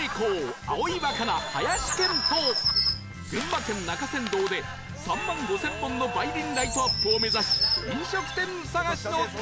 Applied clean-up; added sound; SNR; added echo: none; Bird vocalization, bird call, bird song; 1 dB; none.